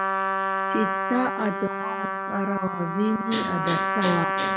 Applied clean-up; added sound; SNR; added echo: none; Trumpet; -1 dB; none.